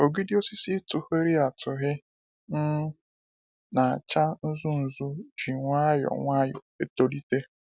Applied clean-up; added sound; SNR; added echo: none; none; none; none.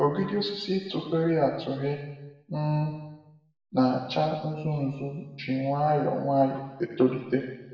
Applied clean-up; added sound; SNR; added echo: none; none; none; reverberation time 1.1 s.